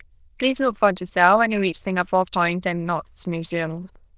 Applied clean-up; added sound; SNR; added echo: neural diffusion model UNIVERSE++.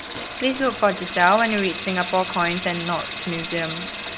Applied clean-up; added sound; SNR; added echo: none; Sink (filling or washing) / Water tap, faucet; 6 dB; none.